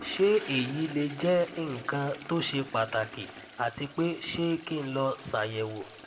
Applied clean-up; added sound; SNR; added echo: none; Toilet flush; 16 dB; reverberation time 1.3 s.